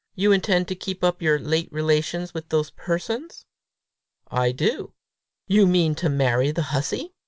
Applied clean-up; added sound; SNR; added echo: none; none; none; none.